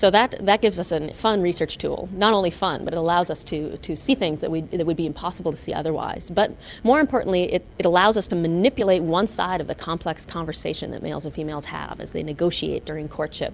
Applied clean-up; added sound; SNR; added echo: none; none; none; none.